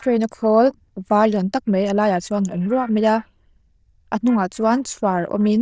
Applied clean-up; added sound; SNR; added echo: neural diffusion model UNIVERSE++.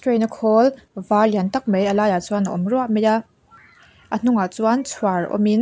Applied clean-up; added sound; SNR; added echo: none; none; none; none.